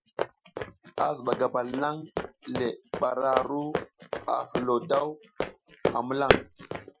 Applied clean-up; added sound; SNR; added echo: classical method Wiener filter.